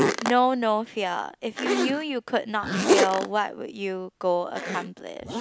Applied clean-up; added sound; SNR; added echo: none; Zipper (clothing); 2 dB; none.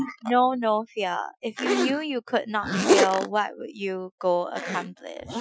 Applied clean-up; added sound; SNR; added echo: classical method Wiener filter.